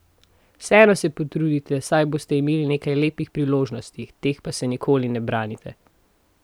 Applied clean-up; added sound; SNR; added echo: none; none; none; none.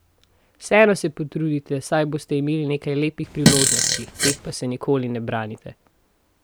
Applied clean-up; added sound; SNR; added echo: none; Fart; -3 dB; none.